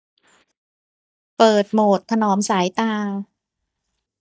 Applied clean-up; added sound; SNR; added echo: neural mask model DeepFilterNet 3.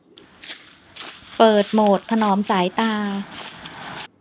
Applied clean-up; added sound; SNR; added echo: none; Walk, footsteps; 16 dB; none.